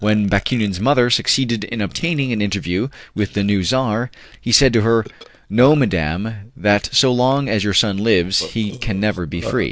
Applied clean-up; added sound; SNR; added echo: neural separator model SepFormer DNS4.